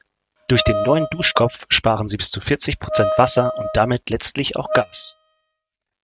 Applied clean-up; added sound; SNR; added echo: neural mask model RNNoise.